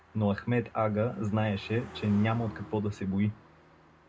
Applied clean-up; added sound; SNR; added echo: none; Car passing by; 19 dB; reverberation time 0.2 s.